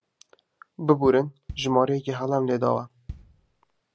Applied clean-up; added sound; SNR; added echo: none; Bass drum; 17 dB; none.